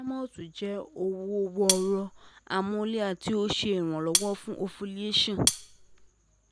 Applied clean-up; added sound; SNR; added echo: none; Cutlery, silverware; -1 dB; none.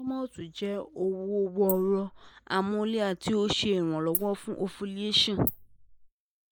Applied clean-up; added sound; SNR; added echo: neural mask model Resemble Enhance denoiser.